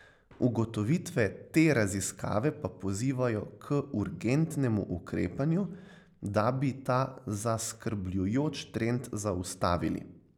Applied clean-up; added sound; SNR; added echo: none; none; none; none.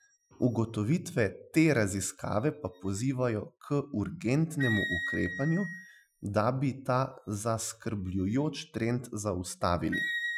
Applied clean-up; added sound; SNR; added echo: classical method Wiener filter.